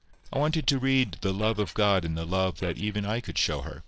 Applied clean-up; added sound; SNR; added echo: neural separator model SepFormer DNS4.